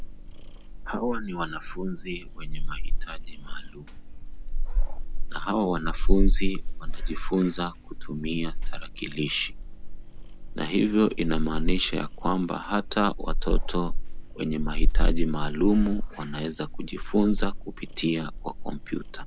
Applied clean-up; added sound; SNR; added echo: none; Meow / Purr; -4 dB; none.